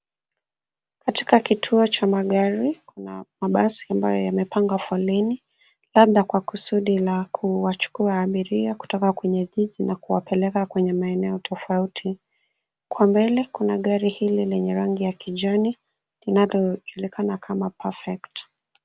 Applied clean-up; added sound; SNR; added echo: none; none; none; none.